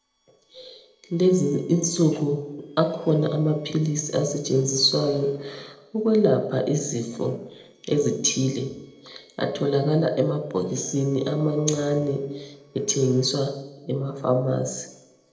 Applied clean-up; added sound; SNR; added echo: neural separator model SepFormer DNS4.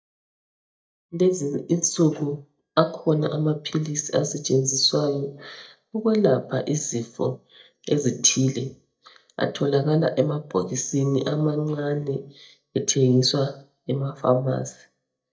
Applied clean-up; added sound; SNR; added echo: neural mask model DeepFilterNet 3.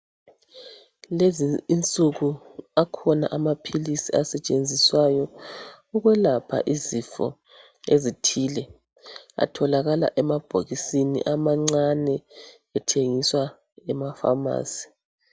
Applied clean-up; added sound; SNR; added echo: none; none; none; none.